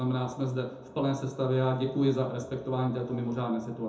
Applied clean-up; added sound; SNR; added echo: none; none; none; reverberation time 0.5 s.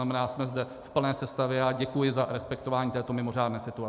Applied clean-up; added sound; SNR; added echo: none; none; none; none.